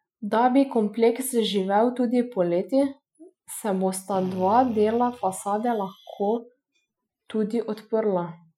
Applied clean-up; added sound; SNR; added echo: classical method Wiener filter.